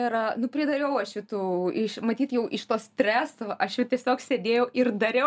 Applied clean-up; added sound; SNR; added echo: none; none; none; none.